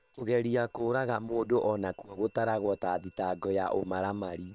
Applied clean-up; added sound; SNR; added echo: neural separator model SepFormer WHAM!.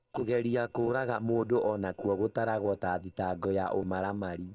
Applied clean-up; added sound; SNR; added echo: neural separator model SepFormer DNS4.